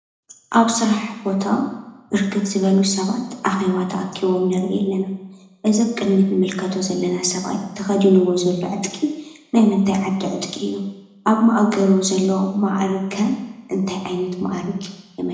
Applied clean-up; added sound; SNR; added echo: none; none; none; reverberation time 0.9 s.